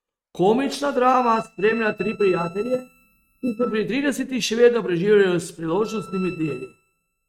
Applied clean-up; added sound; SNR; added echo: neural mask model RNNoise.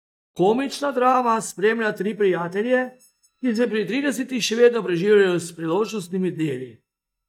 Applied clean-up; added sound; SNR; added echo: neural mask model DeepFilterNet 3.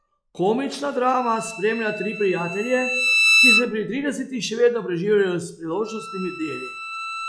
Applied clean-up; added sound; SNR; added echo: classical method log-MMSE.